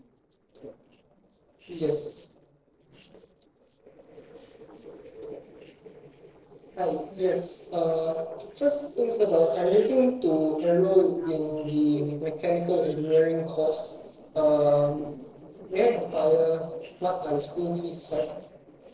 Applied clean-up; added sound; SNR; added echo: neural separator model SepFormer DNS4.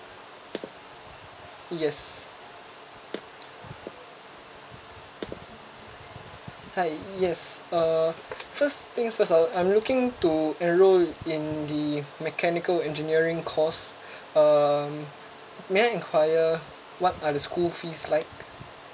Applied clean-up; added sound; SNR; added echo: none; none; none; none.